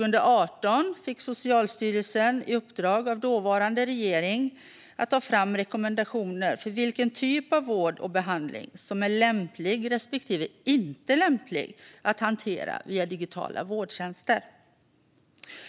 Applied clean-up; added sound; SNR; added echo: none; none; none; none.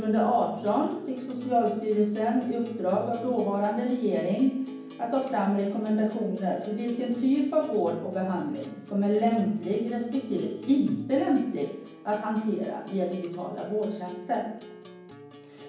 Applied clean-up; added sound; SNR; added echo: none; Acoustic guitar; 18 dB; reverberation time 1.2 s.